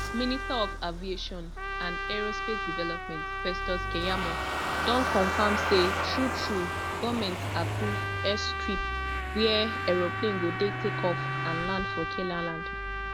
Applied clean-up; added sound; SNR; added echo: none; Engine starting / Motor vehicle (road) + Trumpet; 0 dB; none.